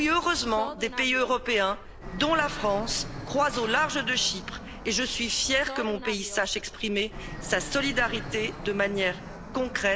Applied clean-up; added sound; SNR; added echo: none; Fixed-wing aircraft, airplane; 11 dB; none.